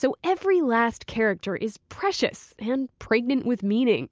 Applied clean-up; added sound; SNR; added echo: none; none; none; none.